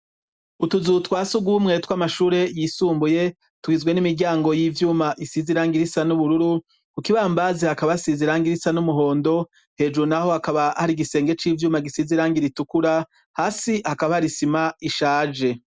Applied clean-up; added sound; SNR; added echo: none; none; none; none.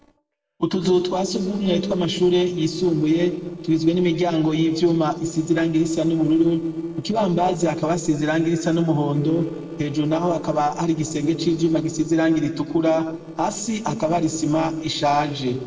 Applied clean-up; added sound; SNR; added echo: neural separator model SepFormer DNS4.